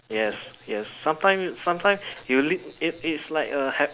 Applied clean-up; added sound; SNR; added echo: none; none; none; none.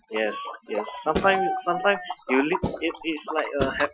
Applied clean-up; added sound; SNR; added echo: classical method Wiener filter.